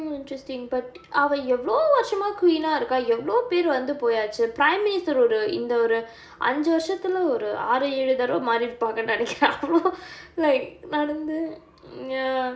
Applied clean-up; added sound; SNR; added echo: none; none; none; none.